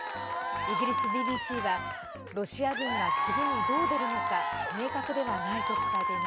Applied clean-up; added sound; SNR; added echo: none; Applause / Crowd / Cheering; -4 dB; none.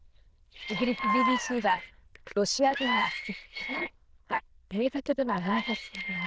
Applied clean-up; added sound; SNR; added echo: neural diffusion model UNIVERSE++.